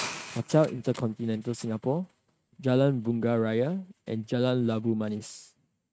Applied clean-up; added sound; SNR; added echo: neural mask model RNNoise.